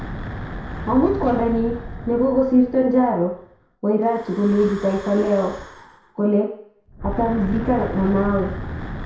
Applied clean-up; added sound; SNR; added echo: none; Wind / Breathing; 11 dB; reverberation time 0.6 s.